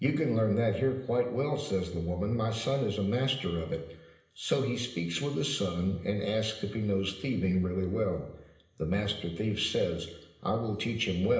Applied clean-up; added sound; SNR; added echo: none; none; none; reverberation time 0.9 s.